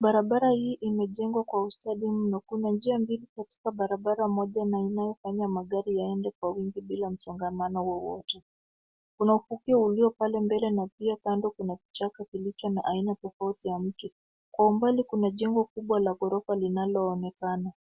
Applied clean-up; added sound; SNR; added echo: none; none; none; none.